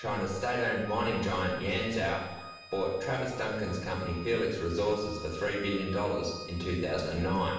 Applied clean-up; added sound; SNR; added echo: none; Organ; 15 dB; reverberation time 0.9 s.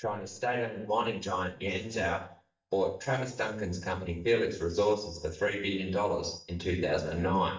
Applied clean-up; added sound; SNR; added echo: neural mask model DeepFilterNet 3.